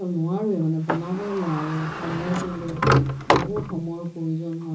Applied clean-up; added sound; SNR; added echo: none; Sliding door; 0 dB; reverberation time 0.5 s.